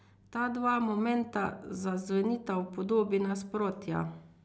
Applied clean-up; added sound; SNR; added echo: none; none; none; none.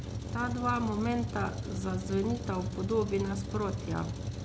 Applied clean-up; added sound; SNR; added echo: none; Truck; 3 dB; none.